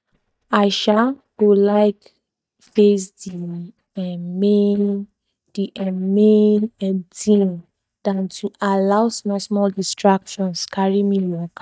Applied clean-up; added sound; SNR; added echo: neural mask model DeepFilterNet 3.